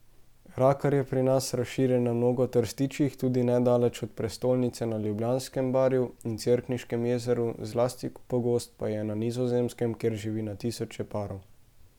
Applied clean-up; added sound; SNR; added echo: none; none; none; none.